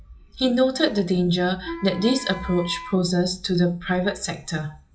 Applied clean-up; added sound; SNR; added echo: classical method WPE with log-MMSE.